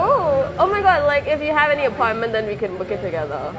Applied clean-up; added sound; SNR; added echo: none; none; none; none.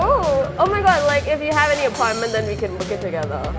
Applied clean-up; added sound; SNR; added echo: none; Drum kit; 11 dB; none.